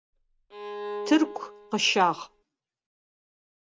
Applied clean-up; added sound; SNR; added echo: none; Bowed string instrument; 10 dB; none.